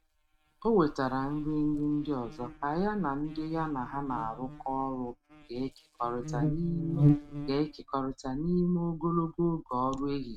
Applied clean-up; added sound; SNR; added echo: neural mask model RNNoise.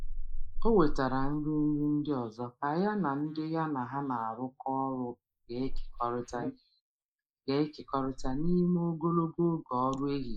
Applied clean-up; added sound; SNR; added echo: neural mask model Resemble Enhance denoiser.